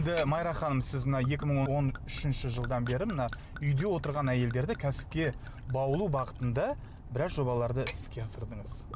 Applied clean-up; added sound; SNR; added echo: none; Gurgling / Chink, clink / Liquid; 16 dB; none.